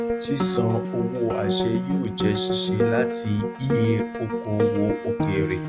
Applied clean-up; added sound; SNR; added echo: none; Piano; 1 dB; none.